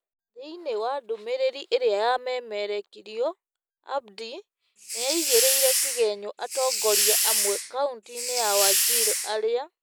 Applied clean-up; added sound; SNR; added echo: none; Hiss; -3 dB; none.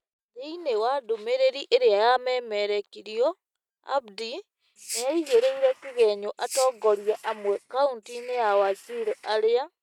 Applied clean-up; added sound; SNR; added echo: neural mask model RNNoise.